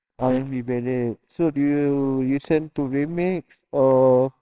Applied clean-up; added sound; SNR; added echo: neural separator model SepFormer WHAMR!.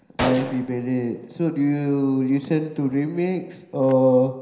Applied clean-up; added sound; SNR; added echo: none; Gunshot, gunfire; 14 dB; reverberation time 0.9 s.